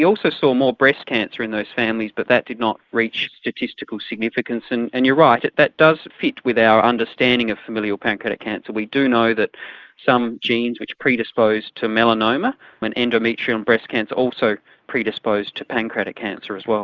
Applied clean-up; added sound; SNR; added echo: neural mask model Resemble Enhance denoiser.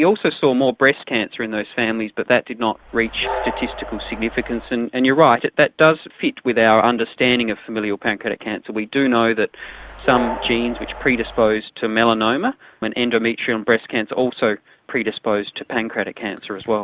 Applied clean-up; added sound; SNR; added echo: none; Train; 11 dB; none.